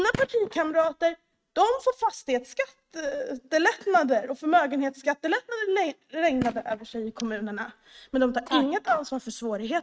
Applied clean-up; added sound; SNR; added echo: neural mask model RNNoise.